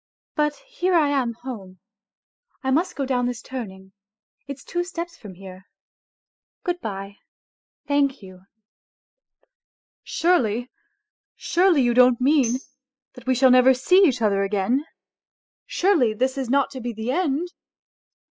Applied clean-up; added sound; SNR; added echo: classical method spectral subtraction.